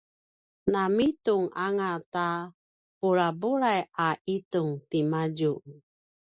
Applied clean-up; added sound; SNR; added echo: none; none; none; none.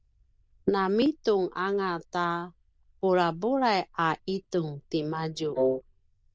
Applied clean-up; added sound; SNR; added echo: neural diffusion model UNIVERSE++.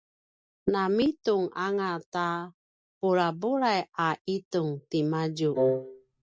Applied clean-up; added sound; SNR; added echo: none; Wind instrument, woodwind instrument; -1 dB; none.